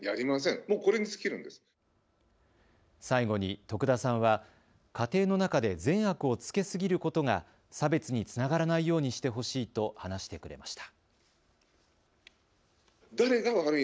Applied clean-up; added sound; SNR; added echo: none; none; none; none.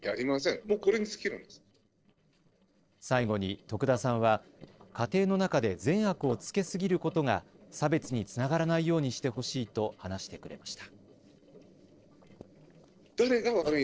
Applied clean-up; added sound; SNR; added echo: neural separator model SepFormer DNS4.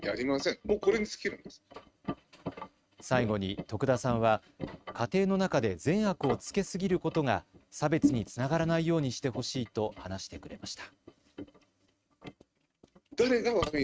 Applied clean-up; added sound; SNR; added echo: neural mask model RNNoise.